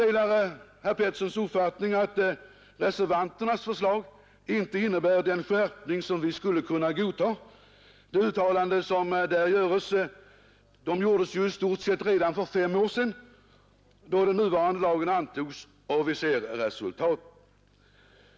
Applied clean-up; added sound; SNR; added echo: none; none; none; none.